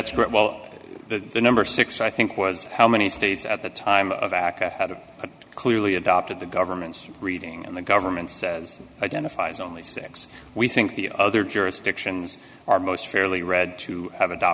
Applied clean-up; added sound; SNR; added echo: none; none; none; none.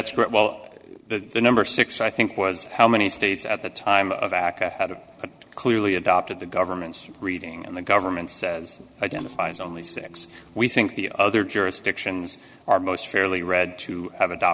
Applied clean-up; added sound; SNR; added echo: neural separator model SepFormer DNS4.